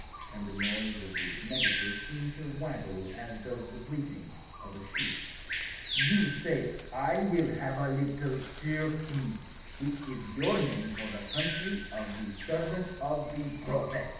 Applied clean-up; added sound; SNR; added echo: none; Bird vocalization, bird call, bird song; 0 dB; reverberation time 0.8 s.